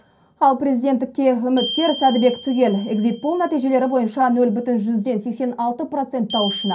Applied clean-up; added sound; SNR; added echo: none; Glockenspiel; 15 dB; reverberation time 0.3 s.